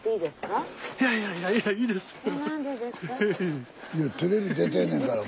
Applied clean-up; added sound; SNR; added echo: none; none; none; none.